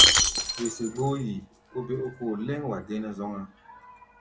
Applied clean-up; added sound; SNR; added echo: none; Shatter; -4 dB; none.